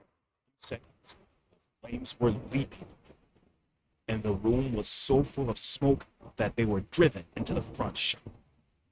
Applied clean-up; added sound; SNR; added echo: neural mask model RNNoise.